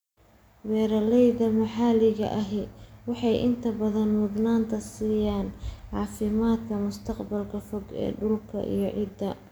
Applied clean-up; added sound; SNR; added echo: none; none; none; none.